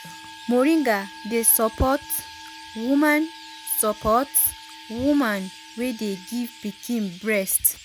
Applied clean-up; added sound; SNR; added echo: none; Musical instrument + Chirp, tweet; 18 dB; none.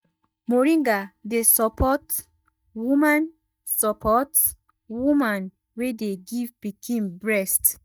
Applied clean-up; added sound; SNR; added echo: neural mask model DeepFilterNet 3.